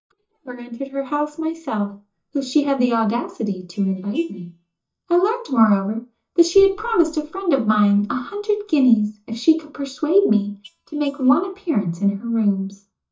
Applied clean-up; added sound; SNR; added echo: neural mask model DeepFilterNet 3.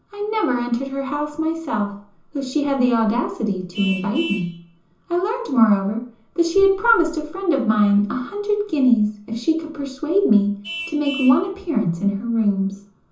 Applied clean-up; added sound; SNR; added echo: none; Vehicle horn, car horn, honking; 20 dB; reverberation time 0.6 s.